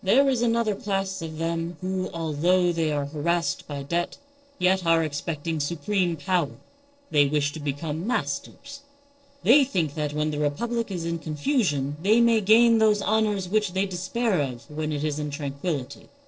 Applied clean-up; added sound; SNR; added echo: neural separator model SepFormer DNS4.